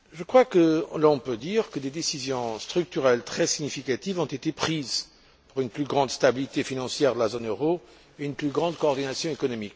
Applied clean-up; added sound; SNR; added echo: none; none; none; none.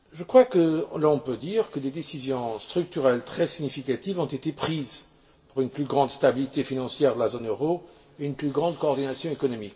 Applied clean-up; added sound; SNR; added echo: none; none; none; reverberation time 0.7 s.